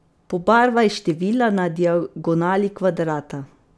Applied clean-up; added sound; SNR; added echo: none; none; none; none.